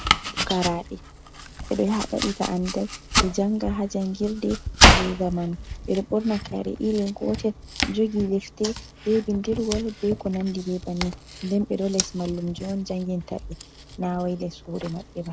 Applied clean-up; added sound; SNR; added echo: none; Domestic sounds, home sounds; 1 dB; none.